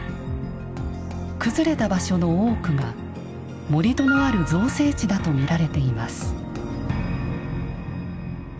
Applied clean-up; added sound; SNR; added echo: none; none; none; none.